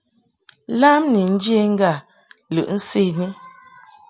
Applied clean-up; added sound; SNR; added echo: none; none; none; none.